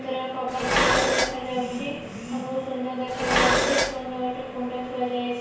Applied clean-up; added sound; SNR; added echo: none; Dishes, pots, and pans; -3 dB; reverberation time 1.0 s.